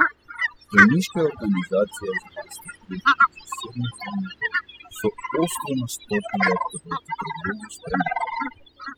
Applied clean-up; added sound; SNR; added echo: classical method spectral subtraction.